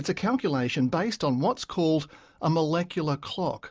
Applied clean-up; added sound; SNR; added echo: none; none; none; none.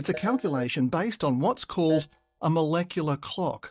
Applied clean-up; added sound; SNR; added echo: neural mask model DeepFilterNet 3.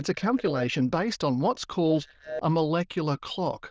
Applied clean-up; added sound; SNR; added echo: neural diffusion model UNIVERSE++.